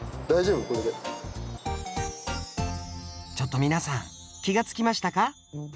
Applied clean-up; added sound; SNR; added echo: none; Wind chime; 19 dB; none.